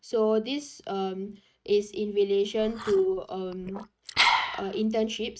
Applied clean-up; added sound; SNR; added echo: neural mask model RNNoise.